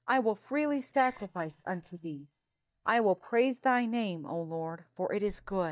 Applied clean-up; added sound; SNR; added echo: neural mask model DeepFilterNet 3.